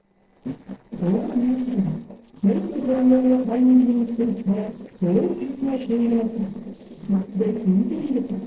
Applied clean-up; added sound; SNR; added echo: neural separator model SepFormer DNS4.